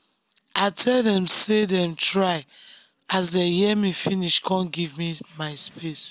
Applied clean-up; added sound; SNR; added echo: none; none; none; none.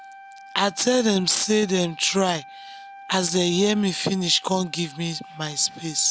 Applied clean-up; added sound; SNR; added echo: none; Wind instrument, woodwind instrument; 20 dB; none.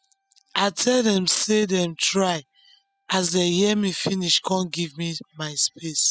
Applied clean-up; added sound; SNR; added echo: classical method spectral subtraction.